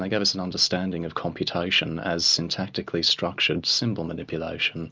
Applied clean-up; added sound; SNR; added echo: none; none; none; none.